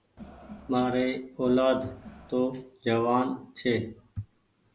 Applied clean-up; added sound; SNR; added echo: none; Crowd; 18 dB; none.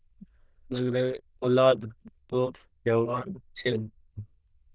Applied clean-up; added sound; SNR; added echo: neural diffusion model UNIVERSE++.